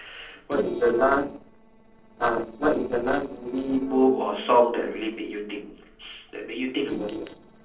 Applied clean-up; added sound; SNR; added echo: neural separator model SepFormer DNS4.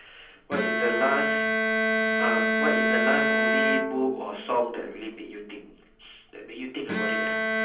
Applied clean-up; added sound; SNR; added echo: none; Bowed string instrument; -4 dB; reverberation time 0.6 s.